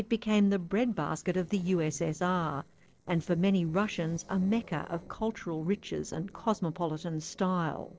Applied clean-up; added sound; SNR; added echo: neural separator model SepFormer DNS4.